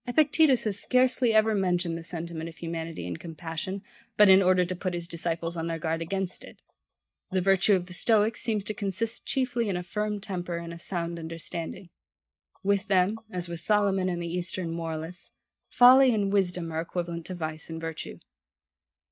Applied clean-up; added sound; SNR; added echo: neural mask model DeepFilterNet 3.